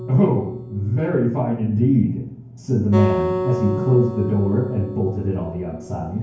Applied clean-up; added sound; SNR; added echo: none; Acoustic guitar; 9 dB; reverberation time 0.9 s.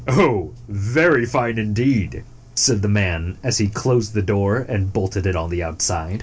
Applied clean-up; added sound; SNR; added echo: none; none; none; none.